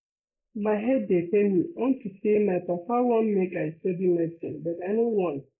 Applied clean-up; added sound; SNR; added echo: neural mask model Resemble Enhance denoiser.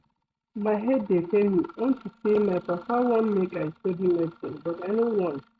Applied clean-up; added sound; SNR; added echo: neural mask model RNNoise.